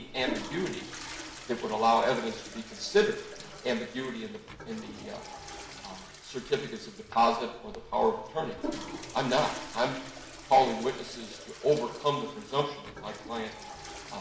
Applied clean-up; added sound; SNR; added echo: none; Toilet flush / Water; 12 dB; reverberation time 1.0 s.